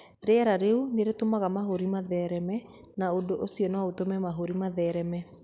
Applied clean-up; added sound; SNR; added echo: none; none; none; none.